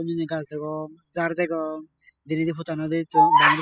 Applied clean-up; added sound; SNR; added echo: classical method spectral subtraction.